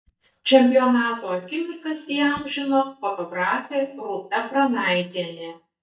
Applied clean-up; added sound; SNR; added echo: neural mask model DeepFilterNet 3.